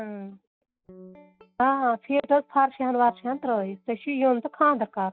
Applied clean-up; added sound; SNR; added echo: neural mask model DeepFilterNet 3.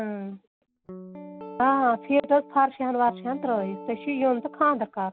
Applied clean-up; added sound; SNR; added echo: none; Guitar; 17 dB; none.